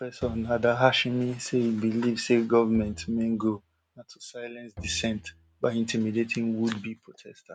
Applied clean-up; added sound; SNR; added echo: none; Bowed string instrument; 19 dB; none.